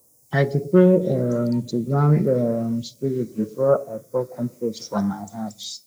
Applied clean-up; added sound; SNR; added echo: neural mask model Resemble Enhance denoiser.